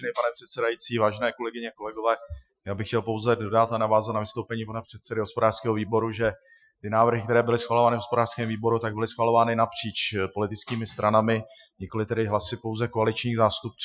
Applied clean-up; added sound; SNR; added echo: classical method Wiener filter.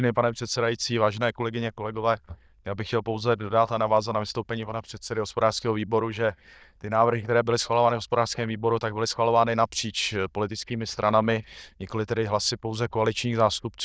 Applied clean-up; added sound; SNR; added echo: neural diffusion model UNIVERSE++.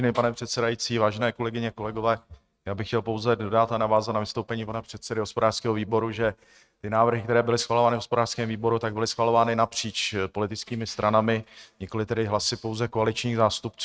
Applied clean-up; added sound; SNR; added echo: neural mask model RNNoise.